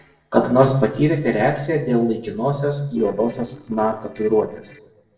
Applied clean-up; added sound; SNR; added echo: neural separator model SepFormer DNS4.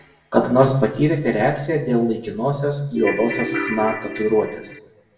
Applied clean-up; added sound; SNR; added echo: none; Ringtone / Keyboard (musical); 7 dB; reverberation time 0.7 s.